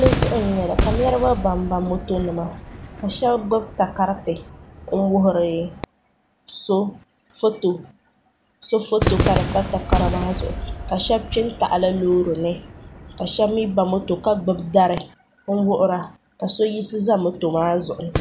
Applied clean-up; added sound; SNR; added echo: none; Cheering / Fireworks; 7 dB; none.